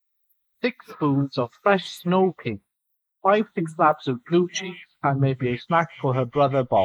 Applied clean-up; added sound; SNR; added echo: neural mask model Resemble Enhance denoiser.